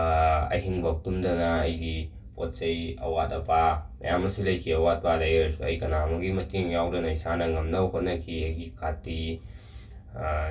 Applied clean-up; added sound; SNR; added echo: none; none; none; reverberation time 0.2 s.